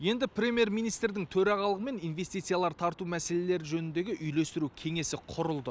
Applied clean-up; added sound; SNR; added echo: none; none; none; none.